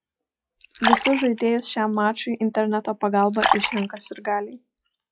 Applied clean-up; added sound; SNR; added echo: classical method log-MMSE.